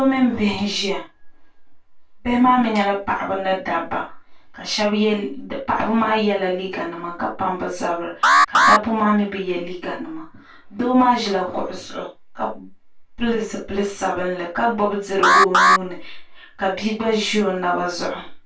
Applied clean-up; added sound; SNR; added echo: none; Alarm; -4 dB; reverberation time 0.2 s.